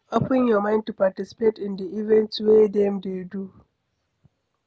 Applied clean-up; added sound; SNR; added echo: none; none; none; none.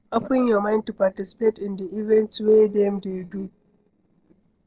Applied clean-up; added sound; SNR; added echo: neural separator model SepFormer DNS4.